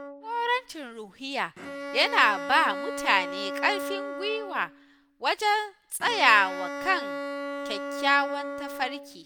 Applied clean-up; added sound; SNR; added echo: none; Bowed string instrument; 8 dB; none.